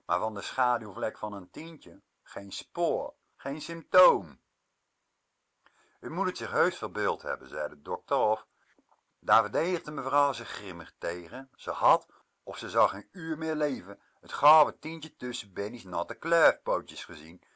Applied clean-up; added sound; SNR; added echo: none; none; none; none.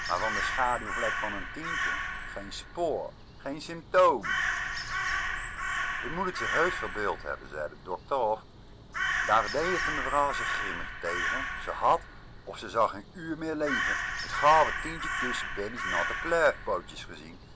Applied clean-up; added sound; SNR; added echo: none; Crow; 3 dB; none.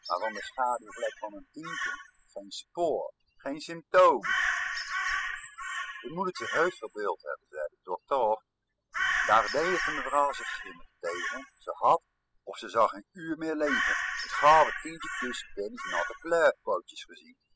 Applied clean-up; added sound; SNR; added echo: classical method spectral subtraction.